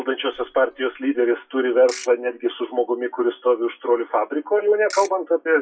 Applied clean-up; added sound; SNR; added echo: classical method WPE with log-MMSE.